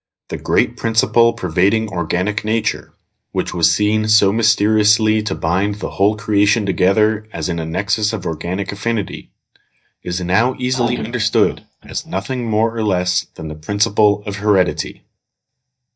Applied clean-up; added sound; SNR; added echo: neural mask model DeepFilterNet 3.